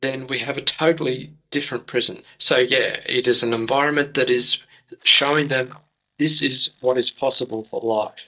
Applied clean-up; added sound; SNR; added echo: neural mask model DeepFilterNet 3.